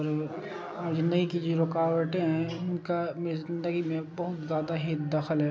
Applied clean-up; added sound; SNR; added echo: none; none; none; none.